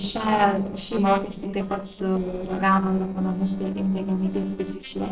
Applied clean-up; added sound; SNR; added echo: neural separator model SepFormer DNS4.